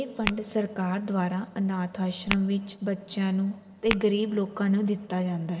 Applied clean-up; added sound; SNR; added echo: none; Tap / Glass; 11 dB; reverberation time 1.8 s.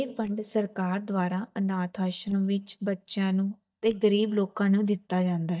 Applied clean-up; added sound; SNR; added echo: neural mask model DeepFilterNet 3.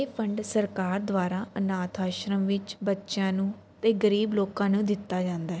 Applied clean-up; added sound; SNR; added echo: none; none; none; none.